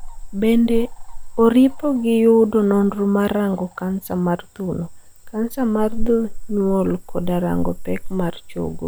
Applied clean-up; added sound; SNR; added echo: none; Cricket / Frog; 8 dB; none.